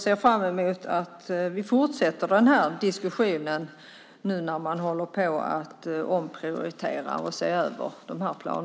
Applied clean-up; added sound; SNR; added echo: none; none; none; none.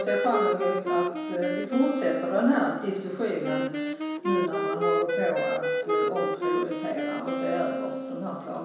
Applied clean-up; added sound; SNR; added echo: none; Wind instrument, woodwind instrument; 0 dB; reverberation time 0.9 s.